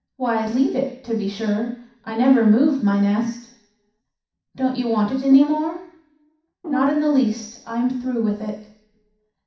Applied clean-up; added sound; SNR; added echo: none; Brass instrument; 9 dB; reverberation time 0.6 s.